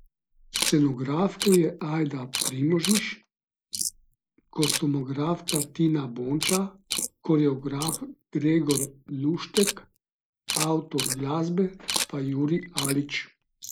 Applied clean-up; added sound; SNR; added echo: neural mask model Resemble Enhance denoiser.